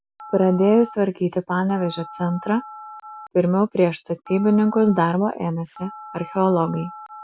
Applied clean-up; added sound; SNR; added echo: none; Telephone; 19 dB; none.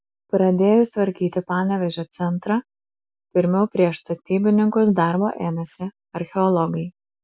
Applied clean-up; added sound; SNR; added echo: none; none; none; none.